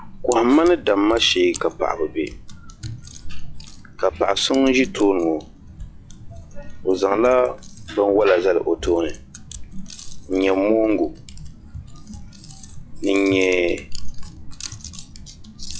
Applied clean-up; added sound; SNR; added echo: classical method log-MMSE.